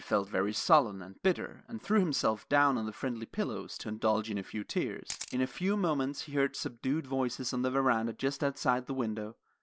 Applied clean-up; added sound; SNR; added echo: none; Camera; 16 dB; none.